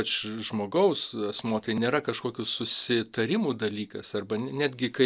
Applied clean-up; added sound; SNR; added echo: none; none; none; none.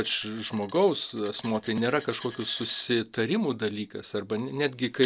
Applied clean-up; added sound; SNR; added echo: none; Coin (dropping); 20 dB; none.